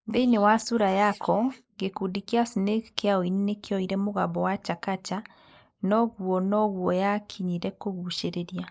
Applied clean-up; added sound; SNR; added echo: neural mask model Resemble Enhance denoiser.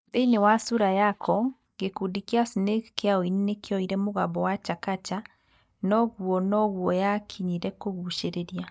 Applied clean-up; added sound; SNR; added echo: neural mask model DeepFilterNet 3.